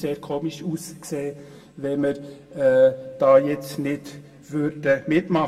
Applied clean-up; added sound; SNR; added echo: none; none; none; reverberation time 1.1 s.